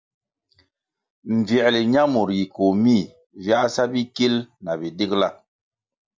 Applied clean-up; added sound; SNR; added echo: none; none; none; none.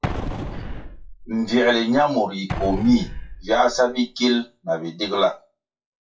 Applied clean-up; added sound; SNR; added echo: classical method WPE with log-MMSE.